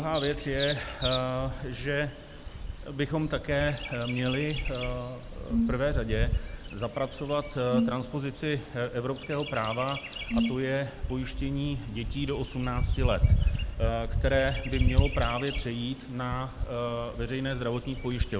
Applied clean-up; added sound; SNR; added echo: none; Brass instrument + Bird vocalization, bird call, bird song; 0 dB; none.